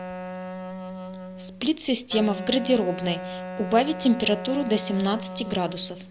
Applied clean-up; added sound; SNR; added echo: none; Wind instrument, woodwind instrument; 10 dB; none.